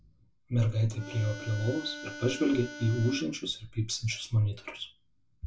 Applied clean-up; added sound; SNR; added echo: none; Harmonica; 12 dB; reverberation time 0.2 s.